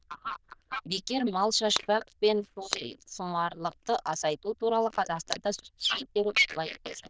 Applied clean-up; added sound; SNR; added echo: neural diffusion model UNIVERSE++.